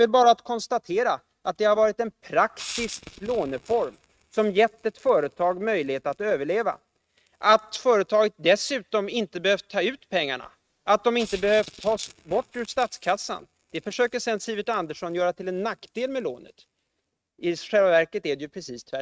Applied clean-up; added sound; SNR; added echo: neural mask model RNNoise.